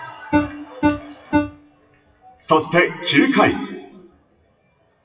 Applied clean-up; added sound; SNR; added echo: classical method WPE with log-MMSE.